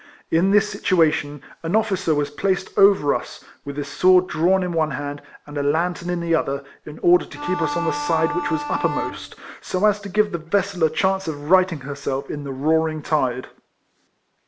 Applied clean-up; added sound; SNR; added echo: none; Bowed string instrument; 6 dB; none.